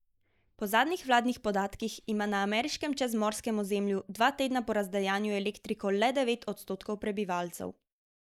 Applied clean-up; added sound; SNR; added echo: neural mask model Resemble Enhance denoiser.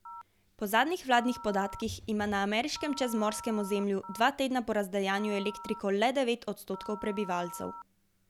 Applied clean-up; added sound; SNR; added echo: none; Telephone; 16 dB; none.